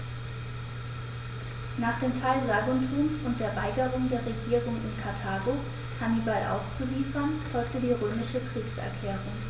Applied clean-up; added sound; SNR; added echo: none; none; none; none.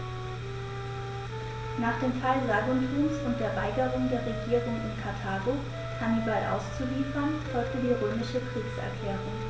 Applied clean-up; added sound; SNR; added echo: none; Wind instrument, woodwind instrument; 10 dB; none.